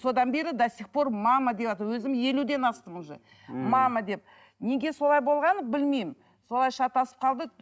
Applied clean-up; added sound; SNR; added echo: none; none; none; none.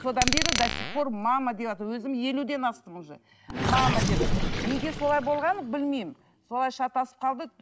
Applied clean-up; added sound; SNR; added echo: none; Gurgling + Glass; 2 dB; none.